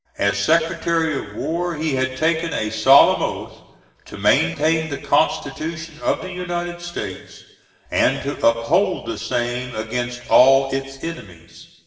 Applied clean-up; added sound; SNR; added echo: neural separator model SepFormer DNS4.